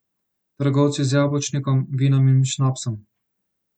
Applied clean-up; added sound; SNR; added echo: none; none; none; none.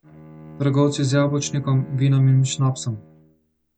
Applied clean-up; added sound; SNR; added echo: none; Bowed string instrument; 19 dB; none.